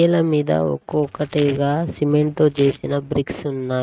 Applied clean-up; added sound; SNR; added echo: neural mask model RNNoise.